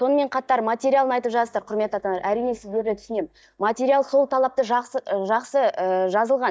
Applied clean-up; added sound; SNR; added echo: neural mask model DeepFilterNet 3.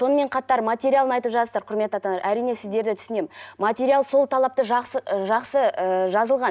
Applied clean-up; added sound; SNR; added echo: none; none; none; none.